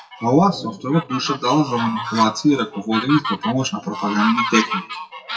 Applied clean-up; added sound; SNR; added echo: classical method WPE with log-MMSE.